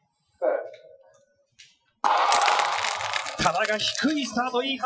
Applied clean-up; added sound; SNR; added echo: classical method Wiener filter.